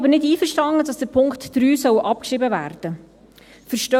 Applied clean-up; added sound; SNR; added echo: none; none; none; none.